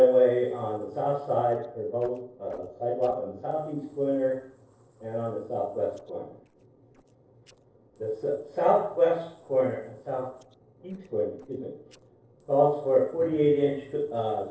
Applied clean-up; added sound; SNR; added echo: neural separator model SepFormer DNS4.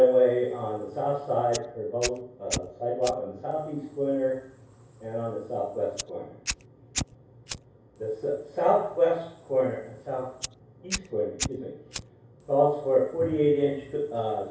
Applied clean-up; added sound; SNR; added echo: none; Fire; 13 dB; reverberation time 0.6 s.